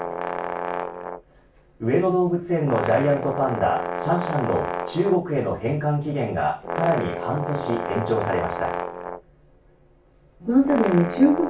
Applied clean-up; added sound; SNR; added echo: none; Brass instrument; 7 dB; reverberation time 0.3 s.